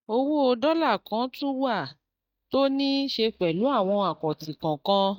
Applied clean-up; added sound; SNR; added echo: neural mask model DeepFilterNet 3.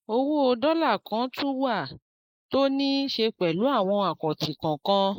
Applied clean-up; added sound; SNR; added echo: neural mask model Resemble Enhance denoiser.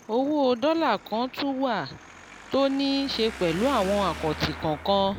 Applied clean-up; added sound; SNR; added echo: none; Traffic noise, roadway noise; 15 dB; none.